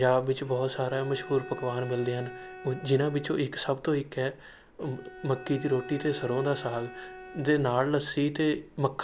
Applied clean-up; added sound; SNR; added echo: none; Bowed string instrument; 15 dB; none.